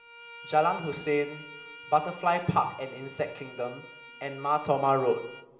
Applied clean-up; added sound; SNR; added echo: none; Bowed string instrument; 17 dB; reverberation time 1.2 s.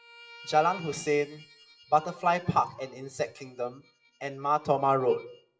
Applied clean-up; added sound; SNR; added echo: classical method WPE with log-MMSE.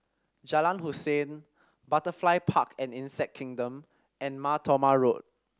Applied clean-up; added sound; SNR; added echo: none; none; none; none.